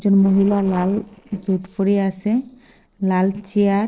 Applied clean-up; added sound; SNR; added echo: neural separator model SepFormer DNS4.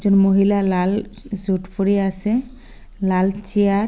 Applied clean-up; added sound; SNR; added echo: none; none; none; none.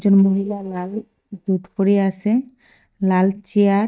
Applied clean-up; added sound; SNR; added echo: neural mask model DeepFilterNet 3.